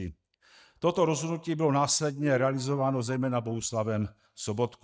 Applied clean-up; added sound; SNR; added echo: neural mask model DeepFilterNet 3.